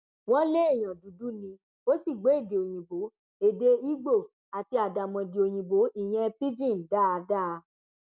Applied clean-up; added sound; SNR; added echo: none; none; none; none.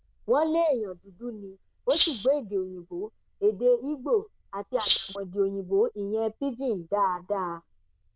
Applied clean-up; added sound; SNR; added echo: neural diffusion model UNIVERSE++.